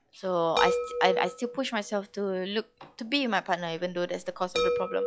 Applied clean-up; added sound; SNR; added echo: classical method log-MMSE.